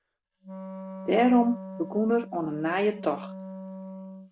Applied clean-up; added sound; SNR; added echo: none; Wind instrument, woodwind instrument; 13 dB; none.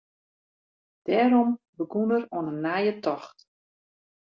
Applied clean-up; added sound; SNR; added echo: none; none; none; none.